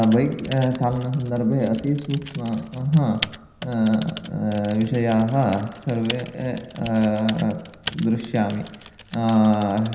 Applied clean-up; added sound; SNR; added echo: none; Typing; 16 dB; reverberation time 0.9 s.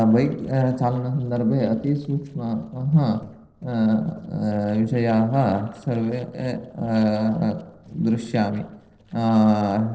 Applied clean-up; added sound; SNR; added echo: neural separator model SepFormer DNS4.